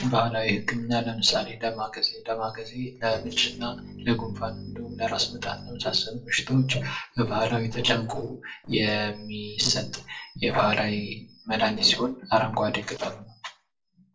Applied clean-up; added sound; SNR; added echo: neural separator model SepFormer DNS4.